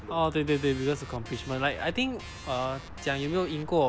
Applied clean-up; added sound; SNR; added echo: none; Organ; 16 dB; none.